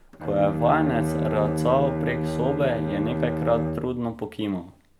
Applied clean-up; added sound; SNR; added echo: none; Bowed string instrument; 2 dB; none.